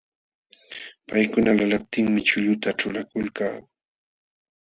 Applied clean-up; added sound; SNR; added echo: none; none; none; none.